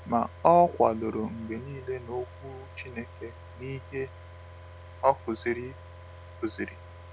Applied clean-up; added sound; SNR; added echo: none; Car; 16 dB; none.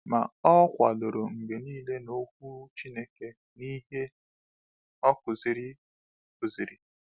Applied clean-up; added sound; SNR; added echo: none; none; none; none.